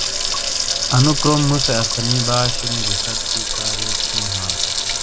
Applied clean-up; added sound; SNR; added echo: none; Sink (filling or washing) / Water tap, faucet; -2 dB; none.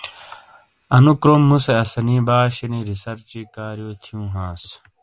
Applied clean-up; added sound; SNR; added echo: none; none; none; none.